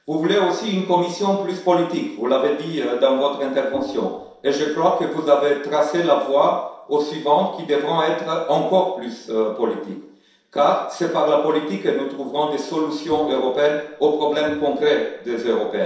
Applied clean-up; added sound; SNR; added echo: neural separator model SepFormer DNS4.